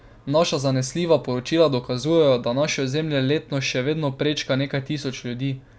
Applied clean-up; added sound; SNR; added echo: none; none; none; none.